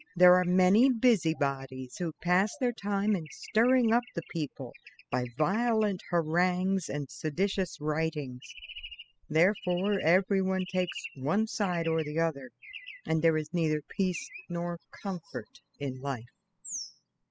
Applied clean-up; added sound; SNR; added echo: classical method spectral subtraction.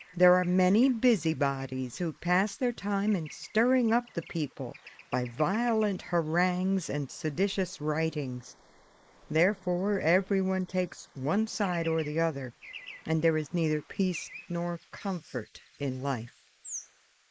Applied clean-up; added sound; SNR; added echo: neural mask model Resemble Enhance denoiser.